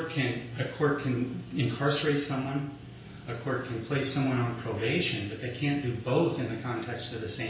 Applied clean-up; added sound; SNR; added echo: none; Guitar; 19 dB; reverberation time 0.5 s.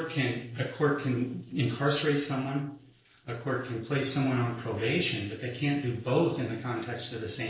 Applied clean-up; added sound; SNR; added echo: neural separator model SepFormer DNS4.